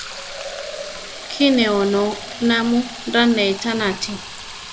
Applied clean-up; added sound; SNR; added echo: none; Fill (with liquid); 12 dB; none.